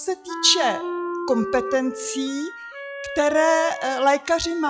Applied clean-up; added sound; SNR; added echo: classical method log-MMSE.